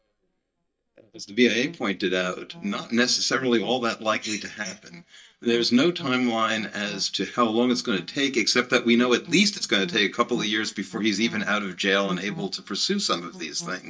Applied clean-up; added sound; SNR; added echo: neural mask model DeepFilterNet 3.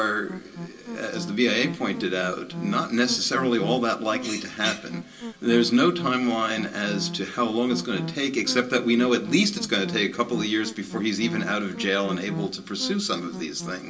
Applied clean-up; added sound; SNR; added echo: none; Musical instrument; 12 dB; reverberation time 0.2 s.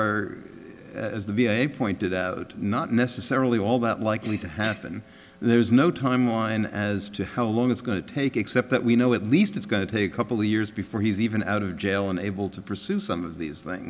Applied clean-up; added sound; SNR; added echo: none; none; none; none.